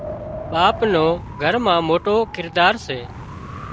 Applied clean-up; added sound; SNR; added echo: none; Wind; 12 dB; none.